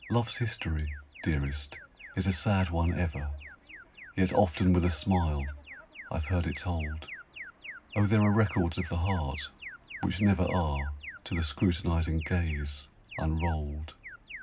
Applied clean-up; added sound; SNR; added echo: none; Alarm; 17 dB; reverberation time 0.4 s.